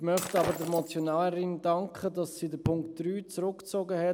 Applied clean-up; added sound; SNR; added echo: none; Shatter; 9 dB; none.